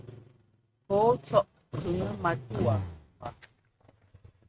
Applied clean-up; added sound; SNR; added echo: neural mask model RNNoise.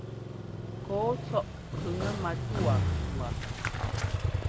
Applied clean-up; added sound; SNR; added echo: none; Motorcycle; -5 dB; none.